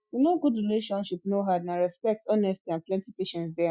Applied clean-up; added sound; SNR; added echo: classical method Wiener filter.